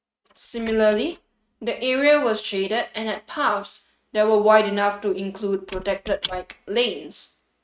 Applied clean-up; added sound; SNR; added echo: neural mask model RNNoise.